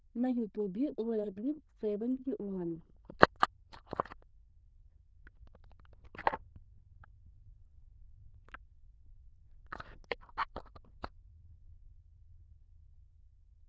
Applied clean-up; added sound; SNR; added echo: neural diffusion model UNIVERSE++.